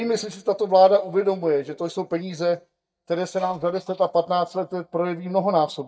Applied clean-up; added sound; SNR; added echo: neural mask model DeepFilterNet 3.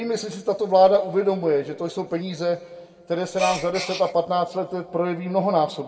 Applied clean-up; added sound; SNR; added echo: none; Gasp; 8 dB; reverberation time 1.3 s.